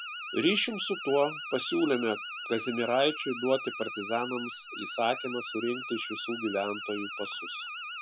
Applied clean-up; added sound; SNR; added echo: none; Alarm; 8 dB; none.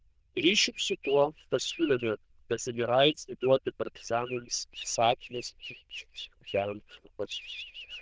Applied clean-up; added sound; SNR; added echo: neural diffusion model UNIVERSE++.